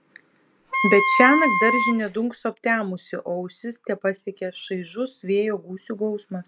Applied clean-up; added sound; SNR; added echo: none; Wind instrument, woodwind instrument; -2 dB; none.